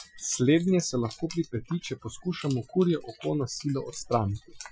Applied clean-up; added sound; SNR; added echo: classical method Wiener filter.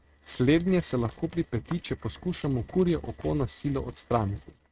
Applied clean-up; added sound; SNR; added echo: neural mask model RNNoise.